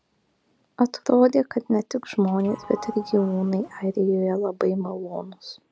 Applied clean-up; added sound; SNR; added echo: none; Sliding door / Doorbell; 18 dB; none.